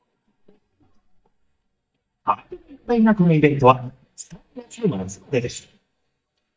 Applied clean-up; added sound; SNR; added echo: neural mask model DeepFilterNet 3.